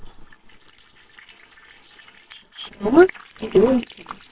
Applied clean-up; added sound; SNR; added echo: neural separator model SepFormer WHAMR!.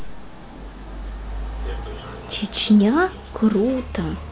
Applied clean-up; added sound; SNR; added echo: none; none; none; none.